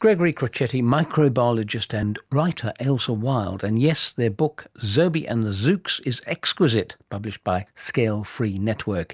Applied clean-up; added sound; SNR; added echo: none; none; none; none.